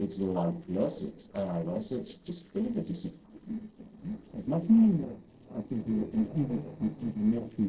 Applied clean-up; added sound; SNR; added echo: neural separator model SepFormer DNS4.